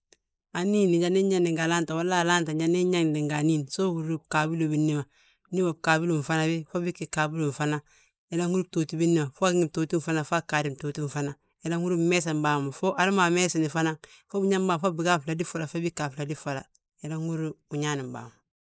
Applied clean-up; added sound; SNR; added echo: neural mask model Resemble Enhance denoiser.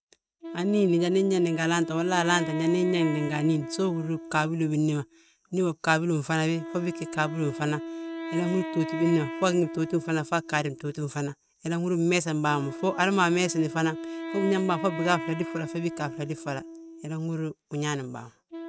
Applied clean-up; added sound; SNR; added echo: neural mask model RNNoise.